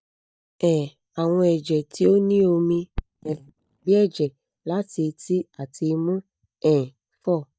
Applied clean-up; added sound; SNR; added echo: neural mask model DeepFilterNet 3.